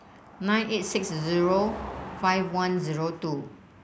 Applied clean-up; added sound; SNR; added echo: none; Car passing by; 14 dB; none.